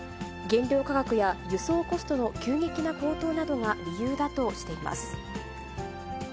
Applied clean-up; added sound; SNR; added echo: none; none; none; none.